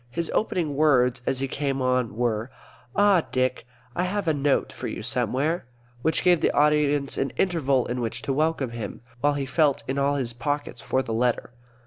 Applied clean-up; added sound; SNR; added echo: none; none; none; none.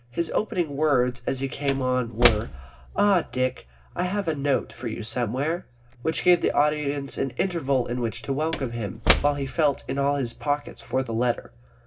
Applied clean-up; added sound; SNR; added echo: none; Slam / Wood; 7 dB; reverberation time 0.4 s.